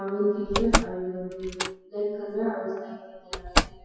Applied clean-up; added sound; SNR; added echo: classical method WPE with log-MMSE.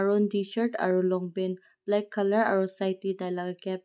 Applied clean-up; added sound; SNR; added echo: none; none; none; none.